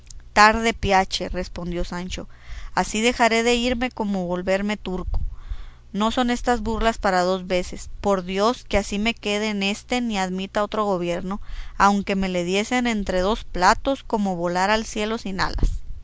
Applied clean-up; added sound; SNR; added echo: none; none; none; none.